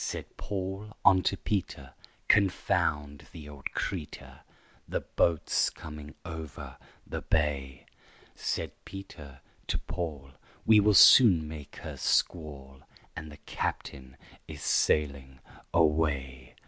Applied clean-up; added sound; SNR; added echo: none; none; none; none.